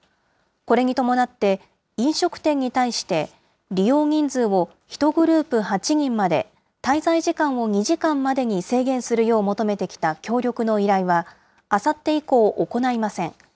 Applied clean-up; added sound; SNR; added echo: none; none; none; none.